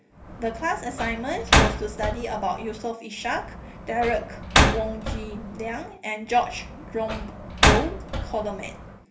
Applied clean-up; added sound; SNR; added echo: none; Slam; -3 dB; reverberation time 0.3 s.